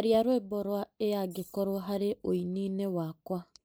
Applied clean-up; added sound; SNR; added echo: neural mask model Resemble Enhance denoiser.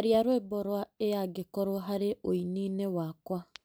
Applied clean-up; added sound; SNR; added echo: none; none; none; none.